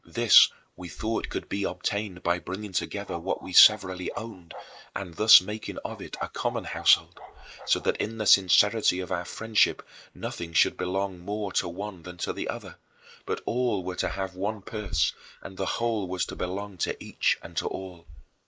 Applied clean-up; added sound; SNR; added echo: neural mask model Resemble Enhance denoiser.